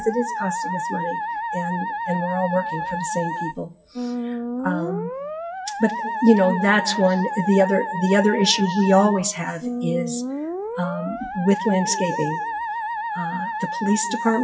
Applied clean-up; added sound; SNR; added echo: classical method WPE with log-MMSE.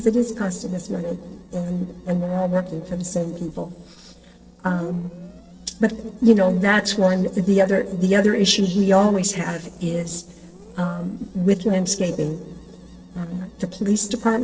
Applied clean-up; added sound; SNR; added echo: neural separator model SepFormer DNS4.